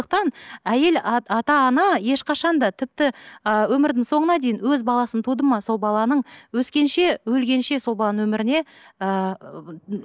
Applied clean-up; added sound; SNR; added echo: none; none; none; none.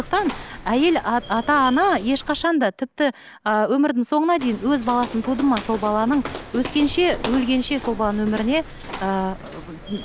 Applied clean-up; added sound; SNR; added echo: none; Walk, footsteps; 14 dB; none.